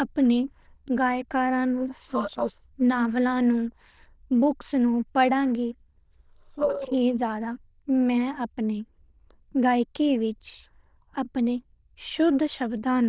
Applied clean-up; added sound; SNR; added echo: neural diffusion model UNIVERSE++.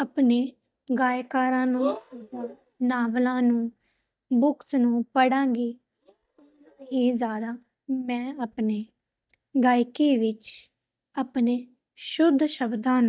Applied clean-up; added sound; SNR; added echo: neural mask model DeepFilterNet 3.